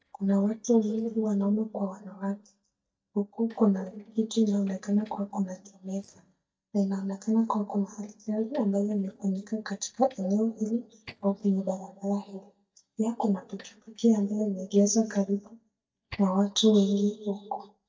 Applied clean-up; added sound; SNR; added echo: neural mask model DeepFilterNet 3.